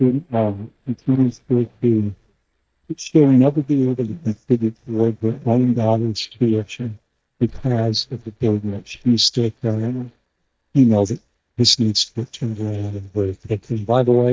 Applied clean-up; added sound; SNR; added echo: neural mask model DeepFilterNet 3.